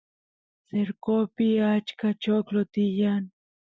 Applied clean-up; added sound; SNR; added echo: none; none; none; none.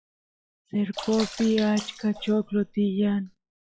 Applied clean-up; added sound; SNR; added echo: classical method log-MMSE.